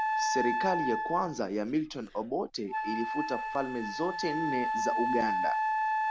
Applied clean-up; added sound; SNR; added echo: none; Wind instrument, woodwind instrument; -1 dB; none.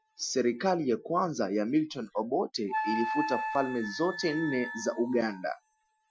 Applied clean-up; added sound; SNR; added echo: classical method Wiener filter.